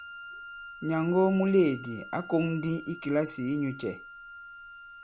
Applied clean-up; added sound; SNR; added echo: none; Wind instrument, woodwind instrument; 15 dB; none.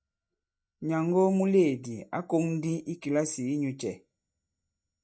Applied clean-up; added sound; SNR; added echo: neural mask model DeepFilterNet 3.